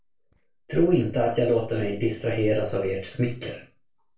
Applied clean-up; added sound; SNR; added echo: neural separator model SepFormer DNS4.